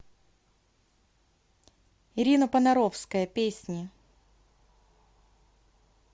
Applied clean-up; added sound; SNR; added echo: none; none; none; none.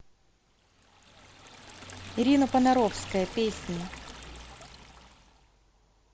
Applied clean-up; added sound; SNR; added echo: none; Liquid; 14 dB; none.